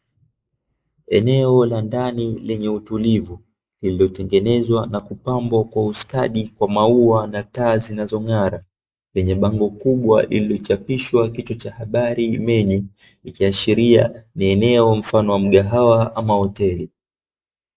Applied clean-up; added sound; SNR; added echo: neural mask model Resemble Enhance denoiser.